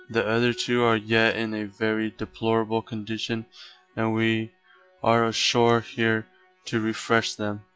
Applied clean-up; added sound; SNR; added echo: classical method log-MMSE.